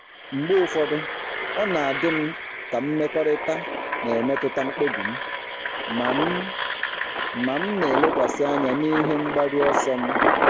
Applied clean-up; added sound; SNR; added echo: none; Engine; 1 dB; none.